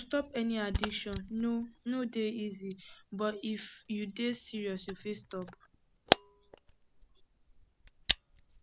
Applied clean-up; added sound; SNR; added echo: none; Camera; 3 dB; none.